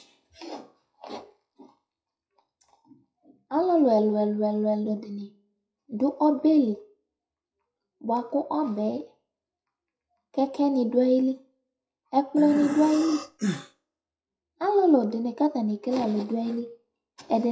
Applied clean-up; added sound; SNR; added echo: classical method WPE with log-MMSE.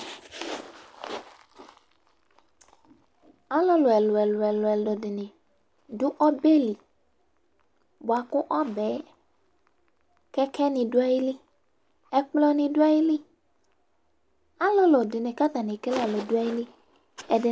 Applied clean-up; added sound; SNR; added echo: none; none; none; none.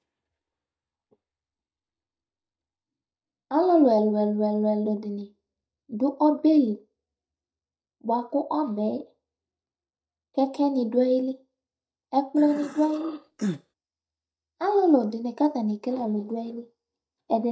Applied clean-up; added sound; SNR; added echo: neural mask model DeepFilterNet 3.